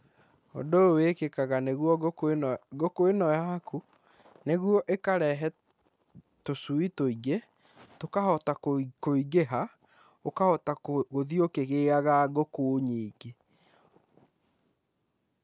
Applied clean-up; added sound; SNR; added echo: none; none; none; none.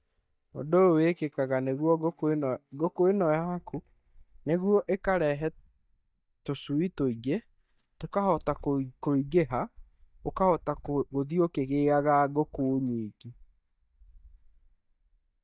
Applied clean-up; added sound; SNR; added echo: neural mask model DeepFilterNet 3.